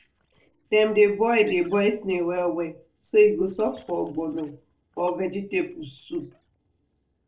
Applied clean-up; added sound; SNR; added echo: neural separator model SepFormer DNS4.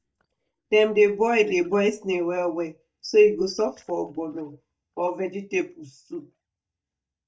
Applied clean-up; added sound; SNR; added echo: neural mask model DeepFilterNet 3.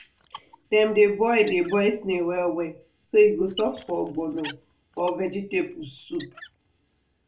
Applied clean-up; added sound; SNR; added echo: none; Squeak; 17 dB; reverberation time 0.2 s.